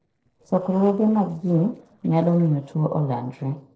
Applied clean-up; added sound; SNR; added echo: neural separator model SepFormer DNS4.